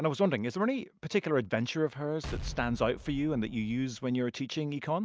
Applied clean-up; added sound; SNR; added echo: none; Explosion; 11 dB; none.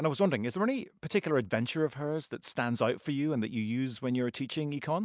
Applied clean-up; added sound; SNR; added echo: none; none; none; none.